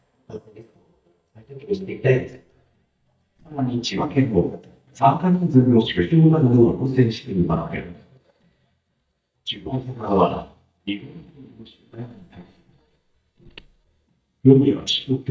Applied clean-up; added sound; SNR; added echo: neural mask model DeepFilterNet 3.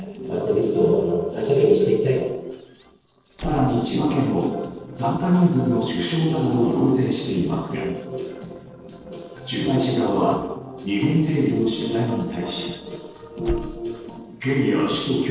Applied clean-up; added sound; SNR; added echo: neural separator model SepFormer DNS4.